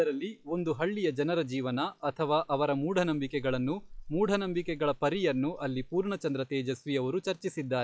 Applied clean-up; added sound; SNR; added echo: classical method log-MMSE.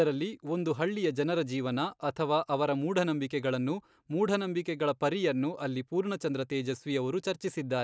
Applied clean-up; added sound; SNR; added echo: none; none; none; none.